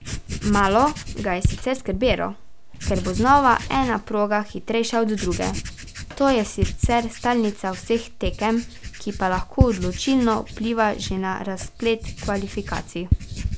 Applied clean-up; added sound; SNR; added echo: none; Writing; 6 dB; none.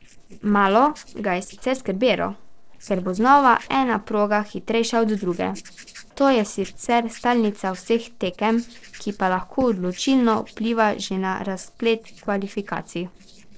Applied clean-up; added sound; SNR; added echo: neural separator model SepFormer DNS4.